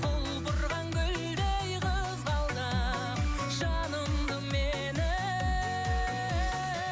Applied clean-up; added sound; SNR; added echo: none; none; none; none.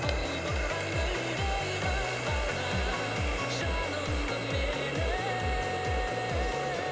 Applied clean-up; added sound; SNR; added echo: none; Water tap, faucet; 2 dB; none.